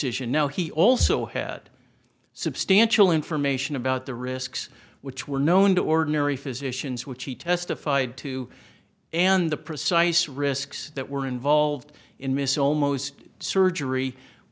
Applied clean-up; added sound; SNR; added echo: none; none; none; none.